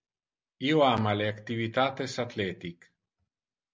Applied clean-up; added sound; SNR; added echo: none; none; none; none.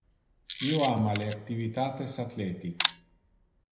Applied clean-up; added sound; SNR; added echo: none; Camera; 1 dB; reverberation time 0.8 s.